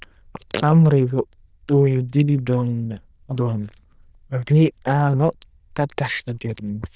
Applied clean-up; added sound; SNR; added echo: neural diffusion model UNIVERSE++.